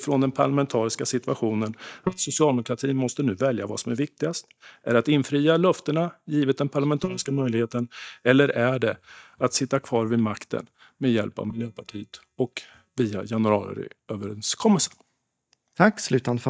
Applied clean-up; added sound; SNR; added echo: neural mask model DeepFilterNet 3.